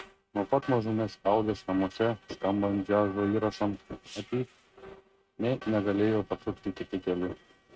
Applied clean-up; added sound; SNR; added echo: neural mask model RNNoise.